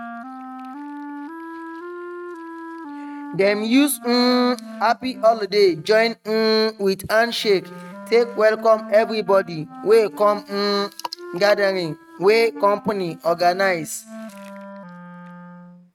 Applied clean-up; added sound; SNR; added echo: neural mask model RNNoise.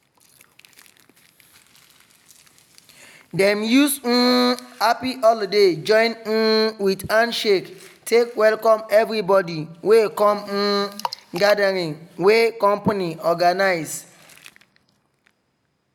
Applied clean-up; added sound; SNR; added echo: none; none; none; none.